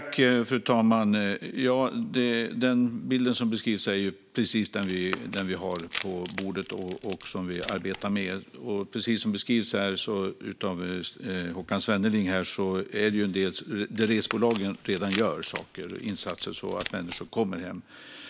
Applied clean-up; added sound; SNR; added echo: none; Wood; 12 dB; none.